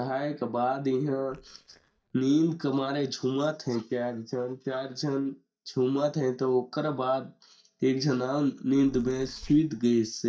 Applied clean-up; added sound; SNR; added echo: neural mask model DeepFilterNet 3.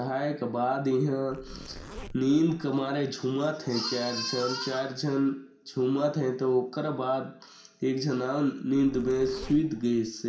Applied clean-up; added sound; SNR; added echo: none; Zipper (clothing); 15 dB; reverberation time 0.5 s.